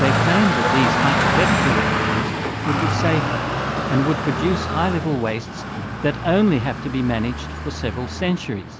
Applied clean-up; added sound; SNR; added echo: none; Traffic noise, roadway noise; -1 dB; none.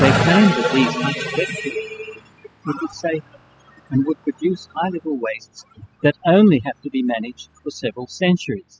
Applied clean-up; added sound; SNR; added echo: classical method spectral subtraction.